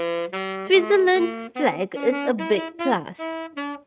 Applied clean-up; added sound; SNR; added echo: neural mask model RNNoise.